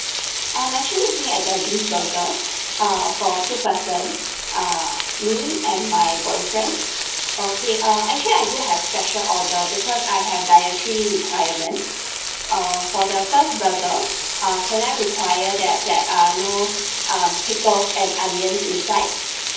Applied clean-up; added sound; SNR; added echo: none; Frying (food); 3 dB; reverberation time 0.7 s.